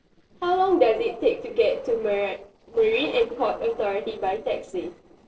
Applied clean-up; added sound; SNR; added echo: neural separator model SepFormer DNS4.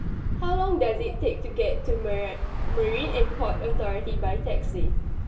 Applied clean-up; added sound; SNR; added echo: none; Traffic noise, roadway noise / Bus; -4 dB; reverberation time 2.9 s.